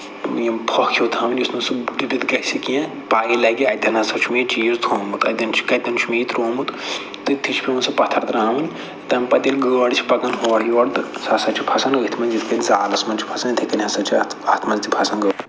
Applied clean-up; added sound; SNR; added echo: none; none; none; none.